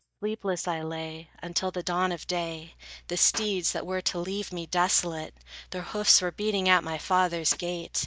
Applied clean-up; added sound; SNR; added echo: neural mask model DeepFilterNet 3.